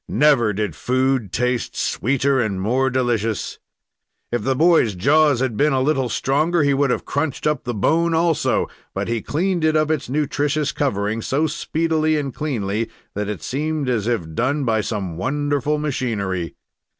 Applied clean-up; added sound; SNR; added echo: none; none; none; none.